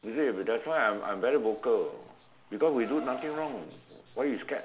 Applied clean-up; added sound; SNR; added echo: none; Car; 20 dB; none.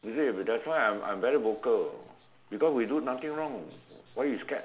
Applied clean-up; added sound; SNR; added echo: none; none; none; none.